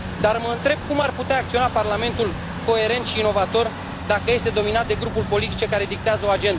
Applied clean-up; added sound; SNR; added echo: none; Truck; 7 dB; none.